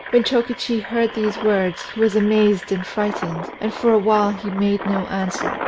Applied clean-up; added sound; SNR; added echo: none; Engine; 11 dB; none.